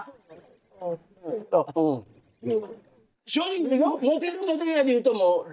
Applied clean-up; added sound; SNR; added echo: neural mask model DeepFilterNet 3.